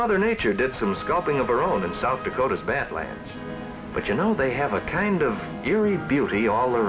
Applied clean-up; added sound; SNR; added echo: none; none; none; none.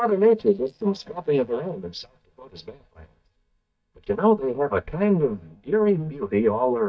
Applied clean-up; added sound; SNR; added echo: neural mask model DeepFilterNet 3.